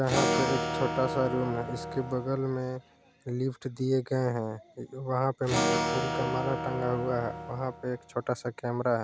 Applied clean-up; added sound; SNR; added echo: none; Acoustic guitar / Strum; 2 dB; none.